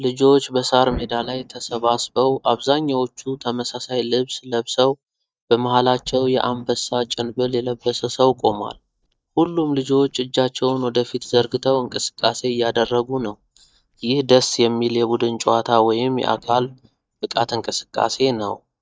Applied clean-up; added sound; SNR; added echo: neural mask model DeepFilterNet 3.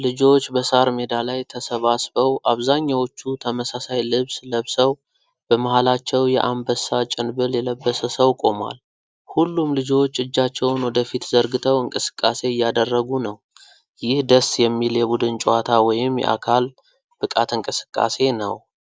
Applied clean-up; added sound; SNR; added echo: none; none; none; none.